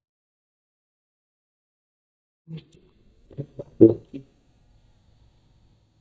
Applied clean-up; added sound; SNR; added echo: neural mask model DeepFilterNet 3.